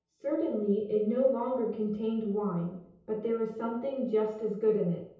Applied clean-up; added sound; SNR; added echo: none; none; none; reverberation time 0.8 s.